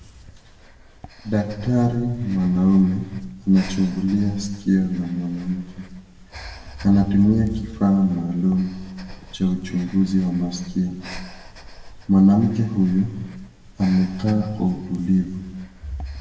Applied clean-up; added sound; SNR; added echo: none; Breathing; 19 dB; reverberation time 1.0 s.